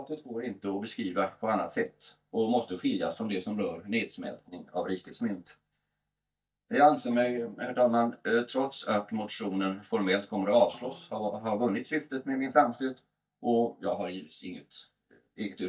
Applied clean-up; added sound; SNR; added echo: neural mask model DeepFilterNet 3.